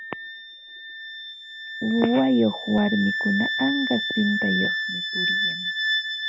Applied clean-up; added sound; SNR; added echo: none; Wind instrument, woodwind instrument; 3 dB; none.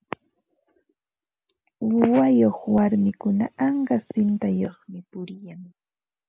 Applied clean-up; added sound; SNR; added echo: none; none; none; none.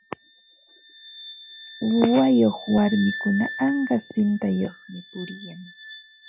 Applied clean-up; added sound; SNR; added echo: classical method log-MMSE.